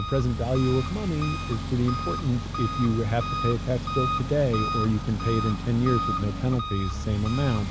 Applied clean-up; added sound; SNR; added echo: none; Engine; 4 dB; none.